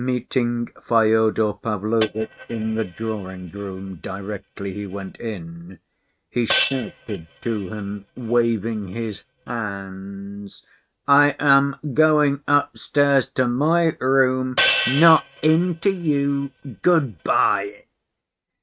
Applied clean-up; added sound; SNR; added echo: neural mask model RNNoise.